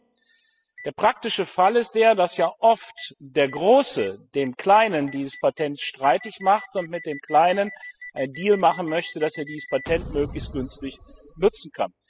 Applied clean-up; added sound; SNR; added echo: classical method spectral subtraction.